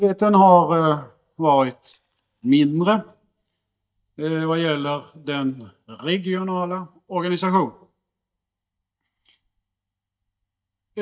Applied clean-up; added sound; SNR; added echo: neural mask model DeepFilterNet 3.